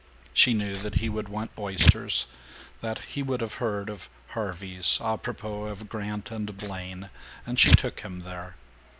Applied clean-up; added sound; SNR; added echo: none; Tearing; -3 dB; none.